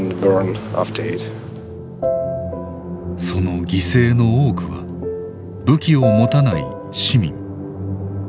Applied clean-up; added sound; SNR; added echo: none; none; none; none.